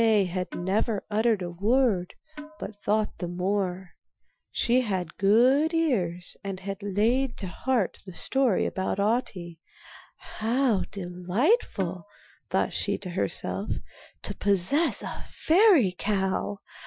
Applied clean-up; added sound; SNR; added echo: classical method Wiener filter.